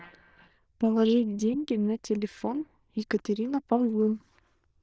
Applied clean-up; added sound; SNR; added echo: neural diffusion model UNIVERSE++.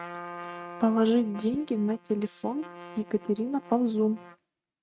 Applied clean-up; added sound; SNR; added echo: neural mask model RNNoise.